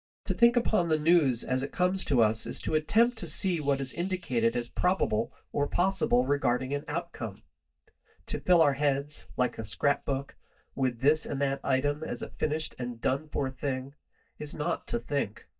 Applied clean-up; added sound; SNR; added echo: neural mask model DeepFilterNet 3.